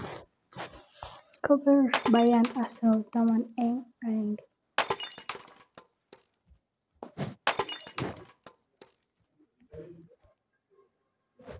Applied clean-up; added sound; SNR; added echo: none; Glass; 7 dB; none.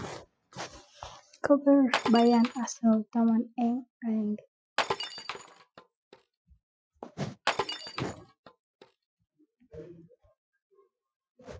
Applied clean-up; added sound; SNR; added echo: classical method Wiener filter.